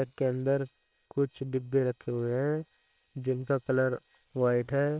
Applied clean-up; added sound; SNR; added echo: neural separator model SepFormer WHAM!.